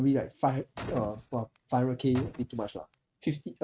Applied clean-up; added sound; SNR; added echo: neural mask model RNNoise.